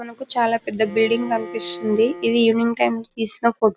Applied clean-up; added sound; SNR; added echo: none; Bowed string instrument; 16 dB; none.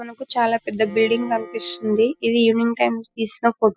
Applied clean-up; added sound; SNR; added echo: classical method spectral subtraction.